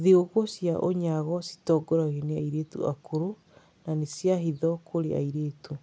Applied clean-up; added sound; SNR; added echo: none; none; none; none.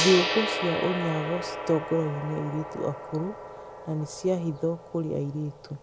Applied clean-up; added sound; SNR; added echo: none; Gong; 5 dB; none.